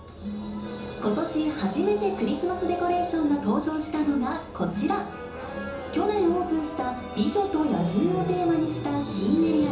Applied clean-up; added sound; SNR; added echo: none; Train; 17 dB; reverberation time 0.8 s.